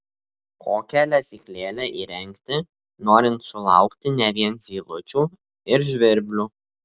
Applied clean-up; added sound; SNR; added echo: none; none; none; none.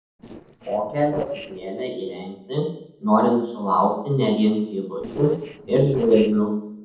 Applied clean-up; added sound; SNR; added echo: neural separator model SepFormer DNS4.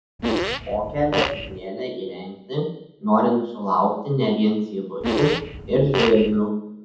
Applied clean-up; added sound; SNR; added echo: none; Fart; 4 dB; reverberation time 0.8 s.